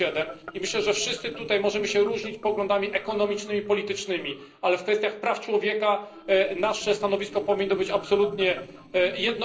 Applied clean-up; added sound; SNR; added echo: neural separator model SepFormer DNS4.